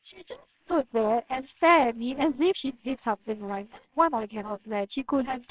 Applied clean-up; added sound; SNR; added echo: neural separator model SepFormer WHAMR!.